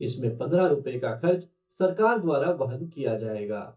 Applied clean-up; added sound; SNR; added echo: neural mask model DeepFilterNet 3.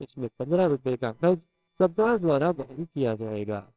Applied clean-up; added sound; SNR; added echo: neural separator model SepFormer WHAMR!.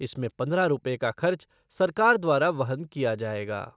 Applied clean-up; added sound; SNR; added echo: none; none; none; none.